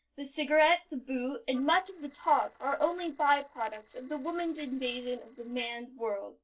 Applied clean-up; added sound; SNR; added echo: neural separator model SepFormer DNS4.